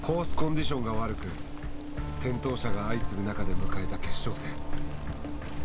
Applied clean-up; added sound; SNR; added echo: none; Insect; -4 dB; none.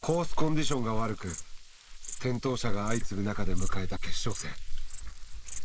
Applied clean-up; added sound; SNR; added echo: neural mask model Resemble Enhance denoiser.